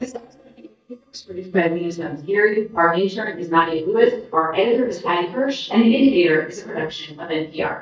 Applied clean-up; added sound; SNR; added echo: neural mask model DeepFilterNet 3.